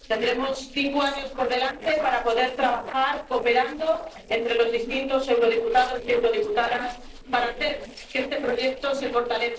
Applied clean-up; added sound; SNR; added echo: neural separator model SepFormer DNS4.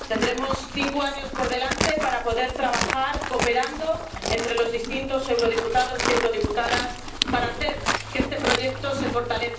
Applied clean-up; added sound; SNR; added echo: none; Livestock, farm animals, working animals; 3 dB; reverberation time 0.6 s.